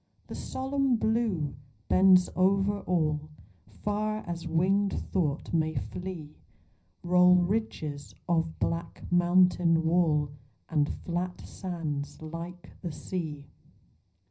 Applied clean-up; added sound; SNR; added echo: none; none; none; reverberation time 0.4 s.